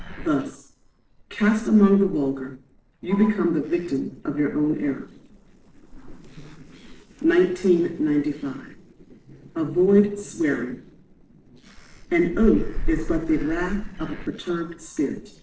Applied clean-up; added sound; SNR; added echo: neural separator model SepFormer DNS4.